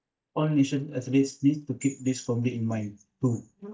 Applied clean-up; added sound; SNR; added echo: neural mask model DeepFilterNet 3.